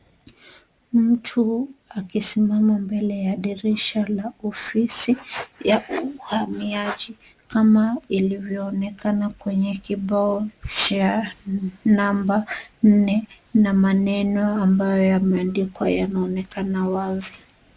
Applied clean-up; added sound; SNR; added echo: none; none; none; none.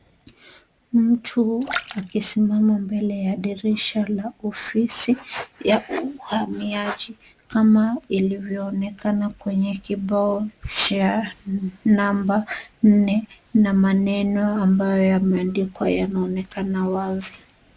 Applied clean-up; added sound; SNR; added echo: none; Splash, splatter; 14 dB; none.